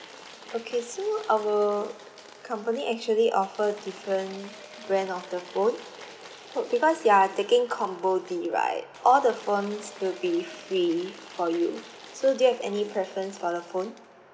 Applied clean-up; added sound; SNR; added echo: none; Applause / Crowd / Cheering; 20 dB; none.